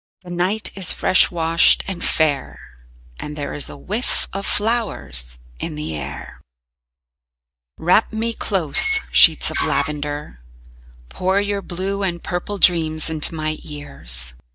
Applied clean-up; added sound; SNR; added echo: neural mask model DeepFilterNet 3.